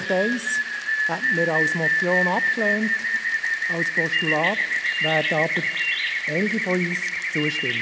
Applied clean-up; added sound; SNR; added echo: none; Rain; -3 dB; none.